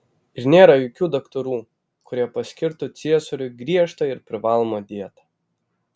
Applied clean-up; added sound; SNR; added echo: none; none; none; none.